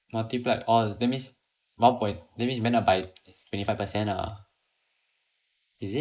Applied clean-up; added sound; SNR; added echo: neural mask model Resemble Enhance denoiser.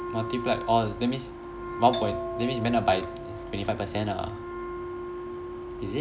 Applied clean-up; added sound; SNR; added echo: none; Doorbell + Wind instrument, woodwind instrument; 7 dB; none.